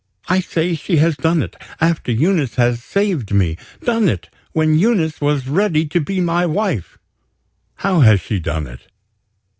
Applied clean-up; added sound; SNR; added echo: none; none; none; none.